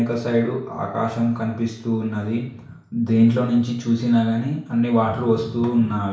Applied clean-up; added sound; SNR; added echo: none; none; none; reverberation time 0.6 s.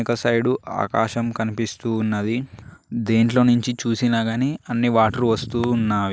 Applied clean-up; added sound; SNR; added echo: none; none; none; none.